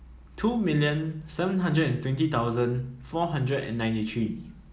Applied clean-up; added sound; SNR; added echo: none; none; none; none.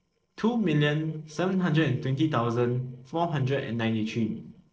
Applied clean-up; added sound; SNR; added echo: neural separator model SepFormer DNS4.